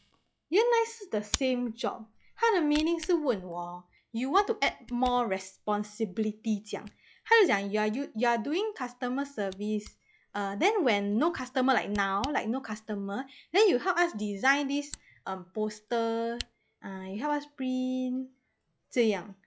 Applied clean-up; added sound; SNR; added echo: classical method log-MMSE.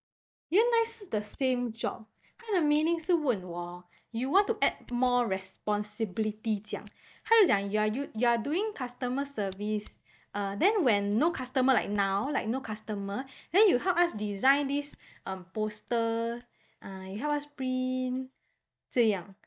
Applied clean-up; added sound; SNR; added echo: neural mask model DeepFilterNet 3.